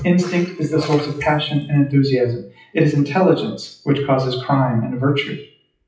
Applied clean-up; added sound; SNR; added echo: classical method WPE with log-MMSE.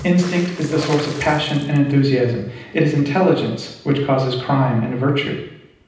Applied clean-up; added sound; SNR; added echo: none; Water / Splash, splatter; 20 dB; reverberation time 0.9 s.